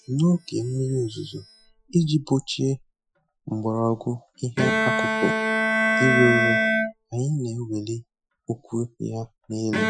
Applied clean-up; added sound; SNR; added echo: classical method Wiener filter.